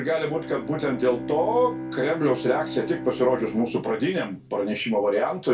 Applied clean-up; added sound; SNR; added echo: none; Bowed string instrument; 11 dB; reverberation time 0.2 s.